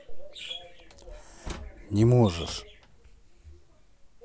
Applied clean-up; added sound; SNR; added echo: none; Slam; 18 dB; none.